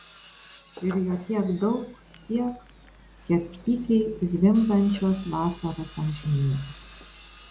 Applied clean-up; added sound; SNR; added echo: none; Tools; 18 dB; none.